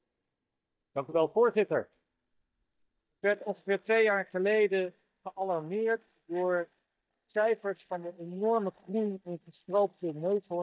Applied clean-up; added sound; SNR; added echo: neural mask model DeepFilterNet 3.